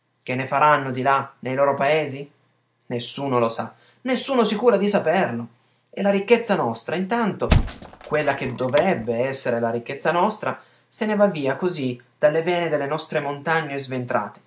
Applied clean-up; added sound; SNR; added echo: none; Thump, thud; 3 dB; none.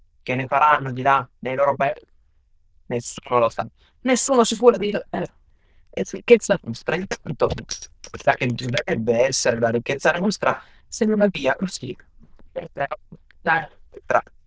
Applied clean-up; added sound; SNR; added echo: neural diffusion model UNIVERSE++.